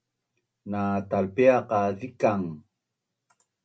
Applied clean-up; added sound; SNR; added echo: none; none; none; none.